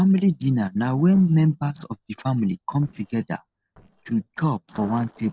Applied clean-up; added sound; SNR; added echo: neural separator model SepFormer DNS4.